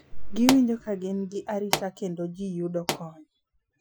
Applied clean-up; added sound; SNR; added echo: classical method Wiener filter.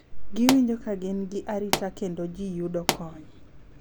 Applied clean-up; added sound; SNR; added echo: none; Explosion; 7 dB; none.